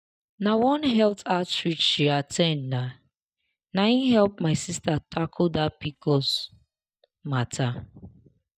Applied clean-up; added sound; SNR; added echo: neural mask model DeepFilterNet 3.